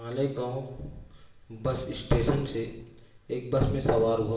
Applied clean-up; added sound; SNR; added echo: none; none; none; reverberation time 0.8 s.